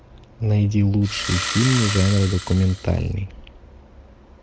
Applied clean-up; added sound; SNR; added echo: none; Engine starting; 8 dB; none.